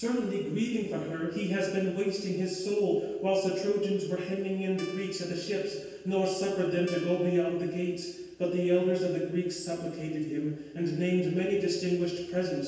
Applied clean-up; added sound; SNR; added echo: none; Guitar; 19 dB; reverberation time 1.2 s.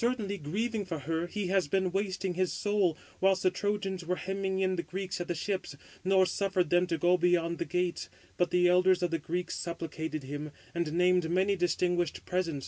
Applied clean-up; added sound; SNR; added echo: none; none; none; none.